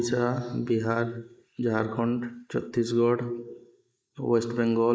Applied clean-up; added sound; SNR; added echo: neural mask model Resemble Enhance denoiser.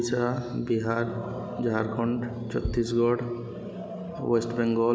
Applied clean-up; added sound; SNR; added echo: none; Bass drum; 13 dB; none.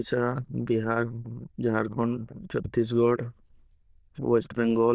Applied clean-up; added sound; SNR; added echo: neural diffusion model UNIVERSE++.